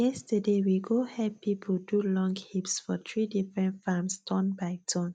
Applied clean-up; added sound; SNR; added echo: none; none; none; none.